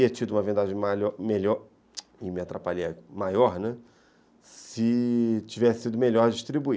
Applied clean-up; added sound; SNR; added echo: none; none; none; none.